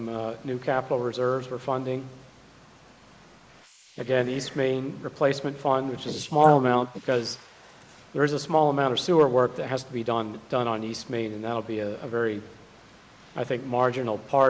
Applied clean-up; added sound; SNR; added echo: neural mask model Resemble Enhance denoiser.